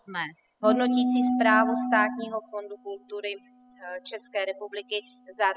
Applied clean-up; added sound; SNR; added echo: classical method spectral subtraction.